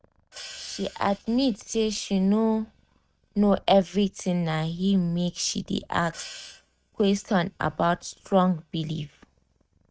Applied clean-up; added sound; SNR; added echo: neural mask model RNNoise.